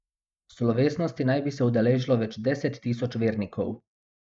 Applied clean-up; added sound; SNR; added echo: neural mask model Resemble Enhance denoiser.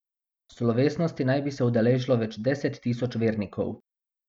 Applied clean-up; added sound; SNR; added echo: none; none; none; none.